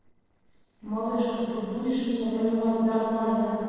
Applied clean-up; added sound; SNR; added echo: neural separator model SepFormer DNS4.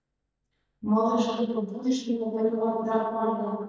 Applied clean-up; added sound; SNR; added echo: neural mask model DeepFilterNet 3.